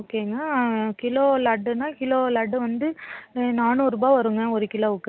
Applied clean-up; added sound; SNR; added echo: none; none; none; none.